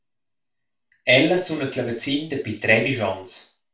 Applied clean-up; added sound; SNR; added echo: none; none; none; reverberation time 0.3 s.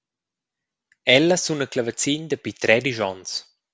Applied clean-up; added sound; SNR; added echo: none; none; none; none.